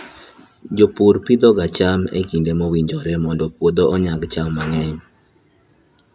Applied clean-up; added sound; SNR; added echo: none; none; none; none.